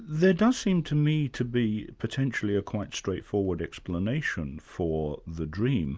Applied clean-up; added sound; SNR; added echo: none; none; none; none.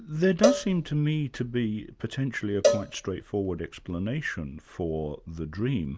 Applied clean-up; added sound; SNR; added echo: none; Cowbell; 2 dB; none.